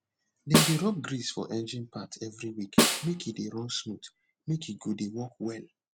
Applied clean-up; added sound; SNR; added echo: none; Snare drum; -4 dB; none.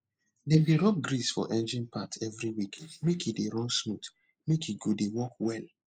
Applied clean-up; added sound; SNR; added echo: neural mask model Resemble Enhance denoiser.